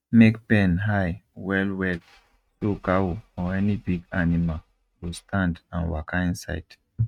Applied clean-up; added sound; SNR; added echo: neural mask model RNNoise.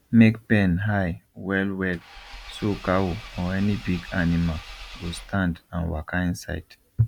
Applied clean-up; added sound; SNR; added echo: none; Engine / Car; 16 dB; none.